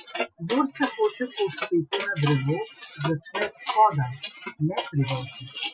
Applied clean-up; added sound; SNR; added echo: classical method Wiener filter.